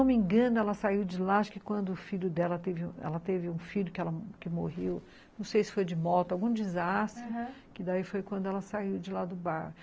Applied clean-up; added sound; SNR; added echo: none; none; none; none.